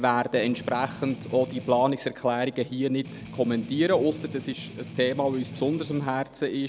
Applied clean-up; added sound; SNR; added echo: none; Strum; 13 dB; none.